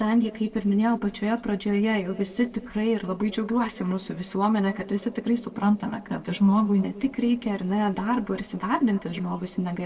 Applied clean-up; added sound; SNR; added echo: neural separator model SepFormer DNS4.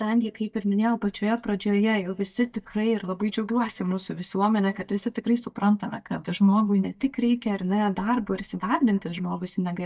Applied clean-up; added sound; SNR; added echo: neural mask model DeepFilterNet 3.